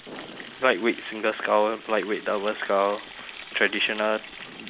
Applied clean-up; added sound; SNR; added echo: none; Water tap, faucet; 16 dB; none.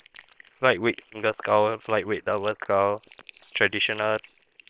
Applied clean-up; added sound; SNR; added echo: neural separator model SepFormer WHAM!.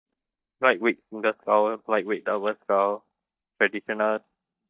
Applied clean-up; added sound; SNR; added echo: neural mask model DeepFilterNet 3.